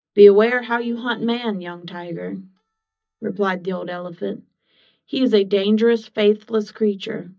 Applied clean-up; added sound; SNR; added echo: neural mask model DeepFilterNet 3.